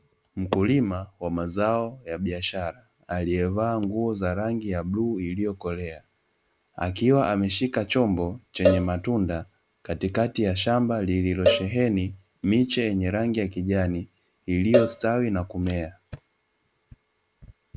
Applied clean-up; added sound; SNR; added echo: none; Cowbell; 4 dB; none.